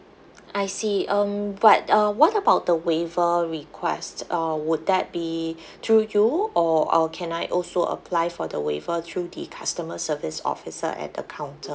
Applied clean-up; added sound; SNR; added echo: none; none; none; none.